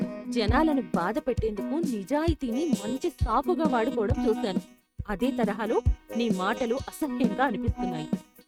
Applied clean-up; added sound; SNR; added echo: neural mask model RNNoise.